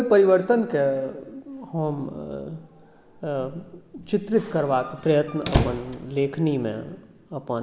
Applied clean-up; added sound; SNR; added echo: none; Squeak; 5 dB; none.